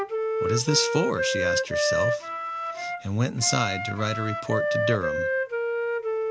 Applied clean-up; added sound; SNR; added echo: none; Wind instrument, woodwind instrument; -2 dB; none.